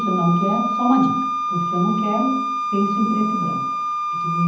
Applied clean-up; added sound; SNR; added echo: none; Wind instrument, woodwind instrument; 1 dB; reverberation time 0.8 s.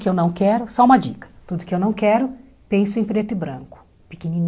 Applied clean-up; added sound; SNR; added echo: none; none; none; none.